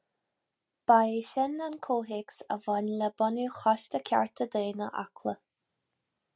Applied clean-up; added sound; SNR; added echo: none; none; none; none.